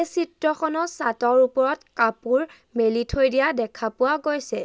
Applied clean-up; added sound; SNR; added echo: none; none; none; none.